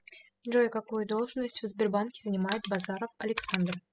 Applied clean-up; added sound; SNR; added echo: classical method spectral subtraction.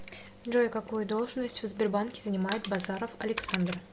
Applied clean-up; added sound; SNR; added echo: none; Mechanisms + Crushing; 11 dB; none.